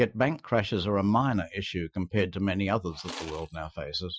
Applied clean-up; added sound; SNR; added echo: classical method Wiener filter.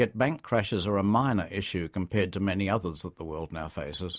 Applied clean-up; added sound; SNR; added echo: none; none; none; none.